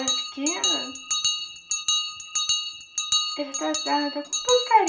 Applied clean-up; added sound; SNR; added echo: none; Bell; -1 dB; reverberation time 0.3 s.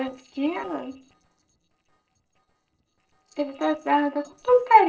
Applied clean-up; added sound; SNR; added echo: neural separator model SepFormer DNS4.